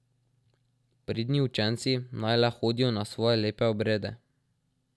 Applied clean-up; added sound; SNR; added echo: none; none; none; none.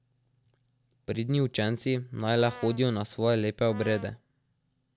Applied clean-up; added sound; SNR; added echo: none; Brass instrument; 18 dB; none.